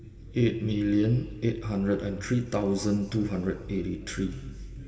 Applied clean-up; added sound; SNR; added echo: none; none; none; reverberation time 2.2 s.